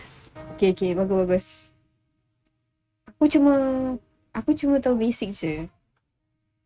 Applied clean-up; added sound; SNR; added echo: neural mask model RNNoise.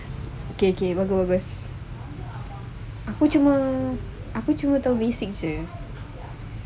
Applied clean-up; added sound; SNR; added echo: none; none; none; none.